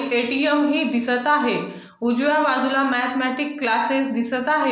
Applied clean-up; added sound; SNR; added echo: none; none; none; none.